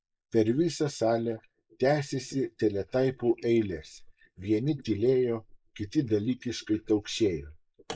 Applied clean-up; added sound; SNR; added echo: neural mask model Resemble Enhance denoiser.